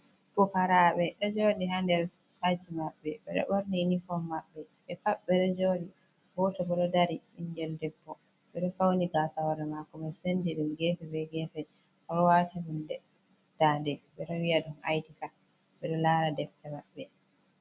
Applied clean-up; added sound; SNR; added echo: none; none; none; none.